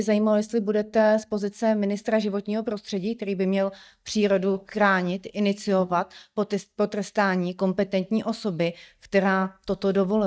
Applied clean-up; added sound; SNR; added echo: neural mask model DeepFilterNet 3.